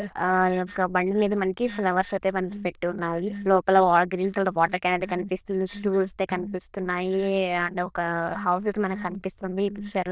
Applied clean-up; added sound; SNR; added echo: neural diffusion model UNIVERSE++.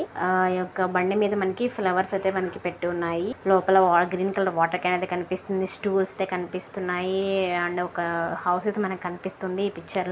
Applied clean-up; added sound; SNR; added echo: none; none; none; none.